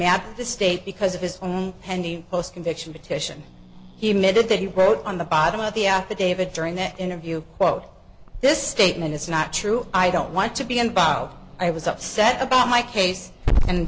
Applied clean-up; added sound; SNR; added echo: none; Growling / Hiss; 9 dB; none.